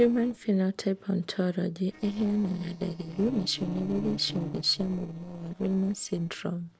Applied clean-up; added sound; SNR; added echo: neural separator model SepFormer DNS4.